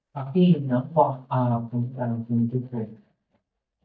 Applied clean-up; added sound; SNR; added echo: neural mask model DeepFilterNet 3.